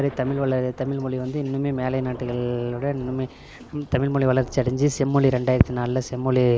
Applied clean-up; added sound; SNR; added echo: none; Thunder / Rain; 19 dB; none.